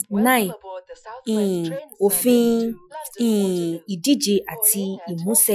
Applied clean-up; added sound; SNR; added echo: classical method Wiener filter.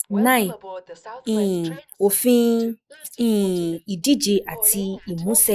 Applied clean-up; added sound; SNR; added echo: neural mask model Resemble Enhance denoiser.